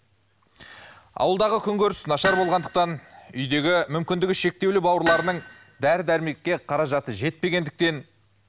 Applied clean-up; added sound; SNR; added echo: none; Hammer; 9 dB; none.